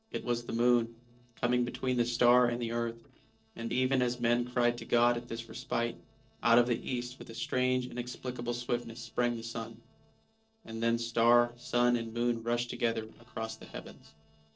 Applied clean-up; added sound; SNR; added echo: neural separator model SepFormer DNS4.